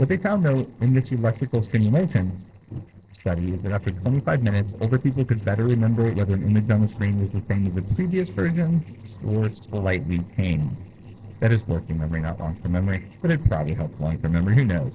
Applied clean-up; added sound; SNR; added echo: neural separator model SepFormer DNS4.